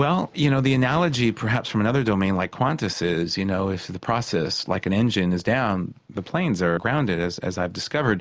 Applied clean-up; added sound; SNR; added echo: none; none; none; none.